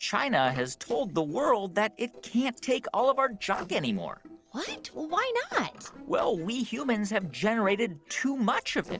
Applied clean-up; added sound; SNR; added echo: neural separator model SepFormer DNS4.